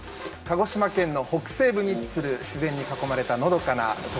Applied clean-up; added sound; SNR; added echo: none; Brass instrument; 13 dB; reverberation time 2.3 s.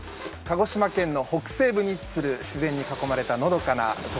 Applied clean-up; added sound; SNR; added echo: none; none; none; none.